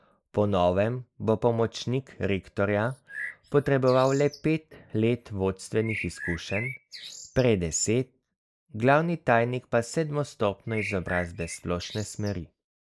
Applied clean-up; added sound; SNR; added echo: neural mask model Resemble Enhance denoiser.